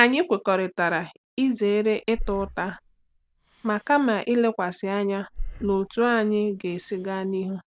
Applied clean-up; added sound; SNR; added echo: none; Breathing; 13 dB; none.